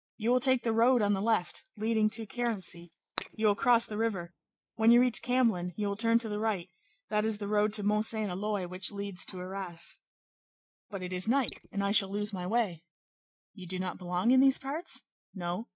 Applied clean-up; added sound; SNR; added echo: neural mask model Resemble Enhance denoiser.